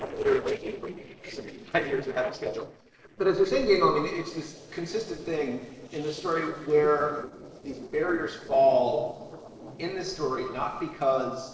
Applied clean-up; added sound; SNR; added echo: neural separator model SepFormer DNS4.